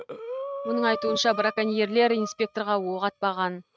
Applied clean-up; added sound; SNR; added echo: neural mask model RNNoise.